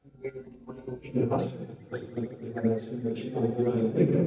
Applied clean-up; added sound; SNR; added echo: neural mask model DeepFilterNet 3.